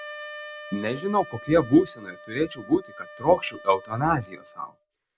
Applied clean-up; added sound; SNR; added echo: none; Wind instrument, woodwind instrument; 17 dB; none.